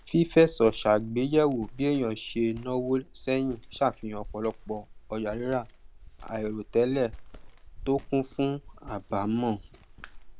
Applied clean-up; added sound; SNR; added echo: none; Walk, footsteps; 17 dB; none.